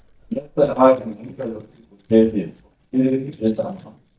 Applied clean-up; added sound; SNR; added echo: neural mask model DeepFilterNet 3.